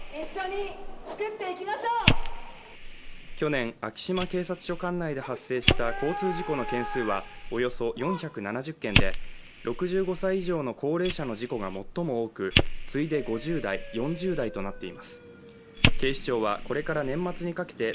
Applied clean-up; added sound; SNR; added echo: none; Fire; 1 dB; none.